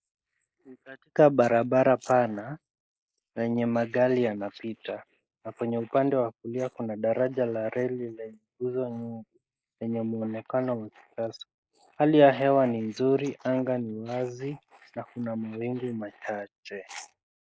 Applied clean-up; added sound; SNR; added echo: neural mask model Resemble Enhance denoiser.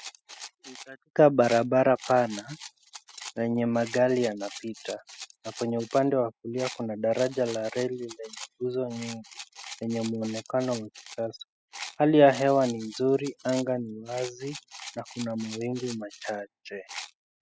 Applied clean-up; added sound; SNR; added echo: classical method spectral subtraction.